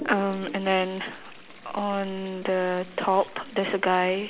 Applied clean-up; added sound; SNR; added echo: none; Toilet flush; 18 dB; none.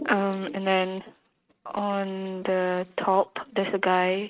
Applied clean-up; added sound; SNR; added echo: neural mask model RNNoise.